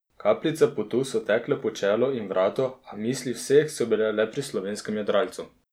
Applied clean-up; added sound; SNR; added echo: none; none; none; none.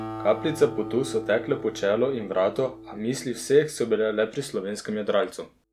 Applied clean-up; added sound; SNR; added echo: none; Acoustic guitar; 14 dB; none.